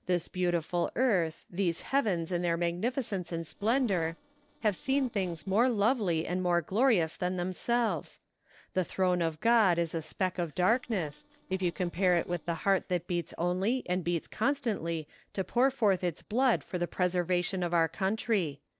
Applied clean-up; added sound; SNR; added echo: neural separator model SepFormer DNS4.